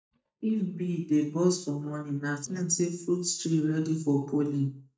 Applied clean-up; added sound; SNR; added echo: neural mask model DeepFilterNet 3.